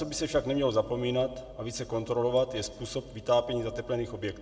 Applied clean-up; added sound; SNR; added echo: none; none; none; reverberation time 0.7 s.